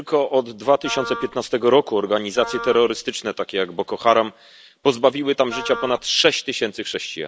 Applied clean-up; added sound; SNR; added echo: none; Wind instrument, woodwind instrument; 12 dB; none.